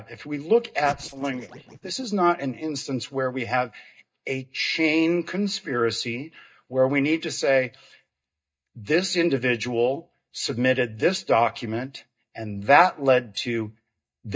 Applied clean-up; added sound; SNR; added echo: neural mask model DeepFilterNet 3.